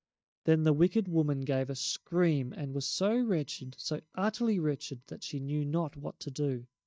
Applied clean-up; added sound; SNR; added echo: neural mask model DeepFilterNet 3.